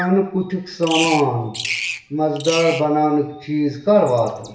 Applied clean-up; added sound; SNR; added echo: none; Bird vocalization, bird call, bird song; 10 dB; reverberation time 0.8 s.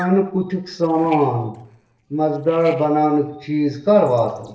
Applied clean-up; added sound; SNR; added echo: neural separator model SepFormer DNS4.